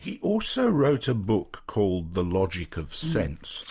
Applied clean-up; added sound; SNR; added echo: none; none; none; none.